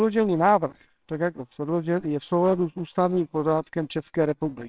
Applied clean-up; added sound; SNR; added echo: neural separator model SepFormer WHAMR!.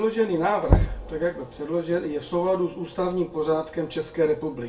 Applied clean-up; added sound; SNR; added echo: none; Knock; 1 dB; reverberation time 0.2 s.